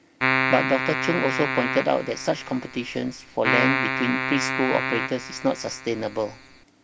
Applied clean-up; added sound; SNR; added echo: none; Keyboard (musical); 1 dB; none.